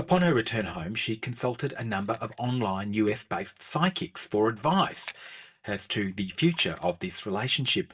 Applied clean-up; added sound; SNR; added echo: neural mask model DeepFilterNet 3.